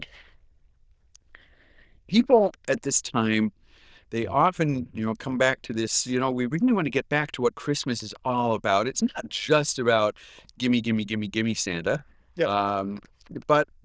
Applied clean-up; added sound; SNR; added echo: neural diffusion model UNIVERSE++.